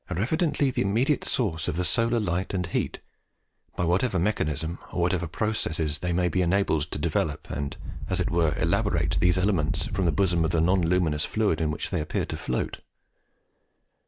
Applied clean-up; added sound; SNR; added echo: none; Thunder / Wind; 1 dB; none.